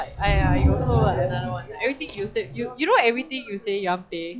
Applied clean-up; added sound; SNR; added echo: classical method log-MMSE.